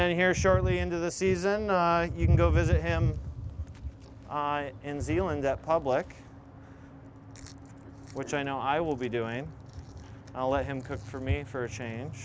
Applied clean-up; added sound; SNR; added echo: none; none; none; none.